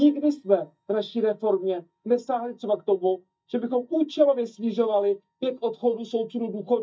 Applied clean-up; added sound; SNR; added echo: neural mask model DeepFilterNet 3.